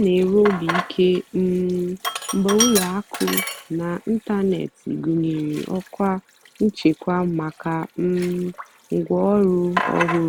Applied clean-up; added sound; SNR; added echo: none; Sink (filling or washing); 9 dB; none.